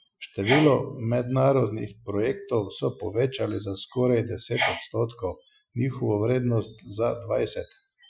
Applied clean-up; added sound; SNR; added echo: classical method Wiener filter.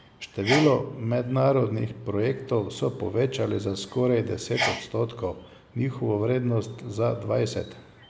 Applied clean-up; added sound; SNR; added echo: none; Sneeze; 12 dB; none.